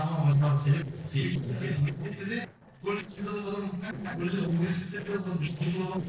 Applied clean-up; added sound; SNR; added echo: neural separator model SepFormer DNS4.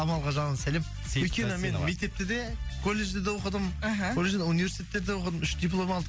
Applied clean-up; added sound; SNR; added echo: none; none; none; none.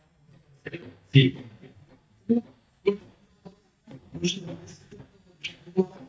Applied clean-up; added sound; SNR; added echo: neural mask model DeepFilterNet 3.